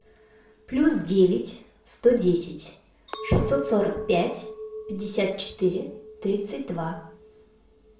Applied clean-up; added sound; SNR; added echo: none; Chink, clink; 15 dB; reverberation time 0.5 s.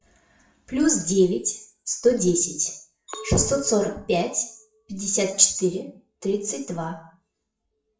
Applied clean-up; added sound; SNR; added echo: classical method WPE with log-MMSE.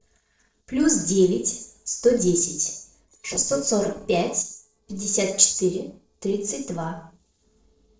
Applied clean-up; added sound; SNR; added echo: neural separator model SepFormer DNS4.